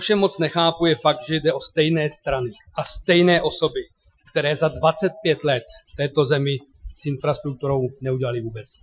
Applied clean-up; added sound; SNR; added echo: classical method Wiener filter.